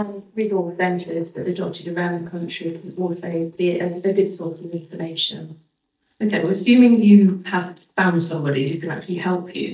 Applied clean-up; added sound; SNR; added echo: neural mask model DeepFilterNet 3.